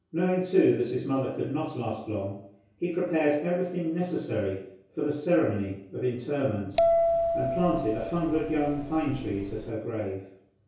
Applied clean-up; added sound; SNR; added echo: none; Bell; 0 dB; reverberation time 0.6 s.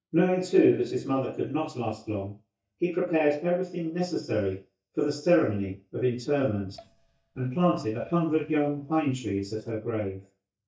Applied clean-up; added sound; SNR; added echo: neural mask model DeepFilterNet 3.